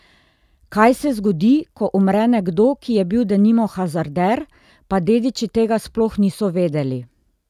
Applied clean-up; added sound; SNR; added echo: none; none; none; none.